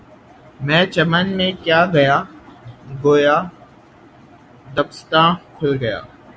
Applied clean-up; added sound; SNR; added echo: none; none; none; none.